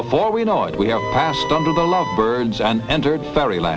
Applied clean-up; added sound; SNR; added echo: none; Wind instrument, woodwind instrument; 9 dB; none.